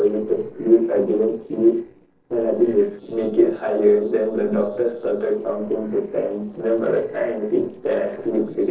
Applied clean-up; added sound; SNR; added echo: neural separator model SepFormer DNS4.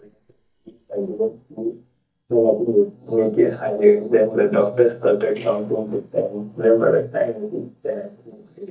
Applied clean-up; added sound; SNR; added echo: neural mask model DeepFilterNet 3.